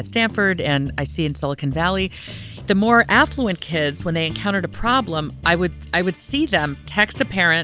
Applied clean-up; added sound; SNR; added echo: none; none; none; none.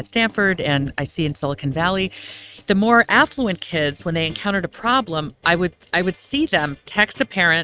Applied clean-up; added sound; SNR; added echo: neural mask model RNNoise.